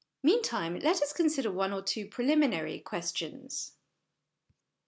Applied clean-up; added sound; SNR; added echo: none; none; none; none.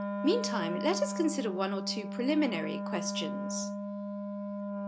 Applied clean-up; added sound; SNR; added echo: none; Wind instrument, woodwind instrument; 2 dB; none.